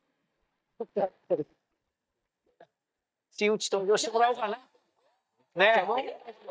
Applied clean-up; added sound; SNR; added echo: neural mask model DeepFilterNet 3.